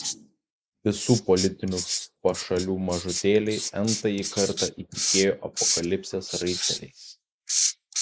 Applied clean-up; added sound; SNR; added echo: neural mask model Resemble Enhance denoiser.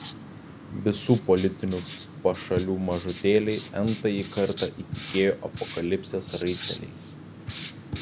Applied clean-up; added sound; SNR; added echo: none; Writing; 3 dB; none.